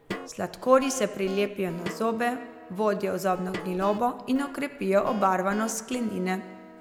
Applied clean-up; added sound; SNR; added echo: none; Guitar + Snare drum; 15 dB; none.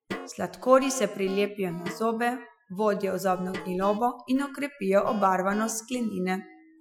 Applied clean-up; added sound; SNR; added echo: classical method Wiener filter.